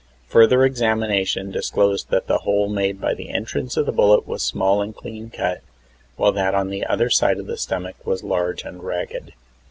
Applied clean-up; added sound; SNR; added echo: none; none; none; none.